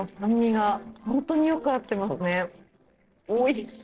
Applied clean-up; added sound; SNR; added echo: neural separator model SepFormer DNS4.